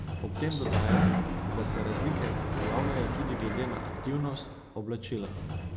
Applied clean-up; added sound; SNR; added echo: none; Sliding door; -4 dB; none.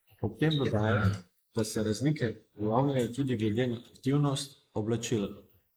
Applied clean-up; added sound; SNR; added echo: neural mask model Resemble Enhance denoiser.